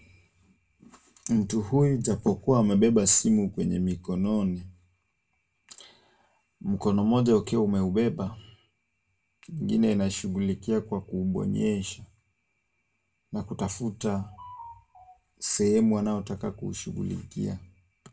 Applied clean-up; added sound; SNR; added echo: none; none; none; reverberation time 0.2 s.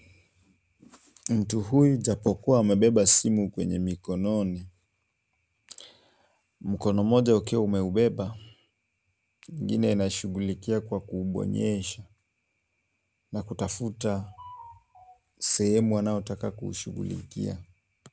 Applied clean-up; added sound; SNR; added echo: none; none; none; none.